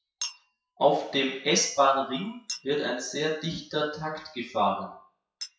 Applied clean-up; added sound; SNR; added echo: classical method WPE with log-MMSE.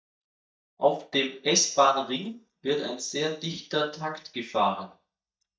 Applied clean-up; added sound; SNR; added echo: neural mask model DeepFilterNet 3.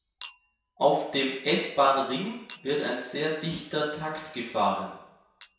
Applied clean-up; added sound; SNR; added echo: none; Chink, clink; 18 dB; reverberation time 0.7 s.